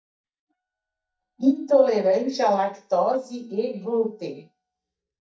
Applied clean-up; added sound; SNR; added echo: neural mask model DeepFilterNet 3.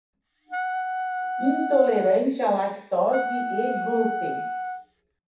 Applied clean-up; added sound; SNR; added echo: none; Wind instrument, woodwind instrument; 4 dB; reverberation time 0.7 s.